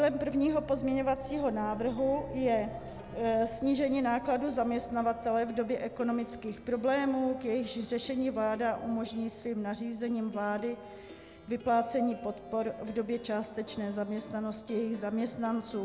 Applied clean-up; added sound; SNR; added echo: none; Plucked string instrument; 18 dB; none.